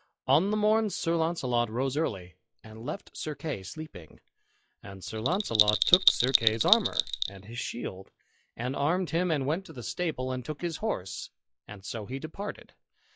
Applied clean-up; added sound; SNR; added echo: classical method log-MMSE.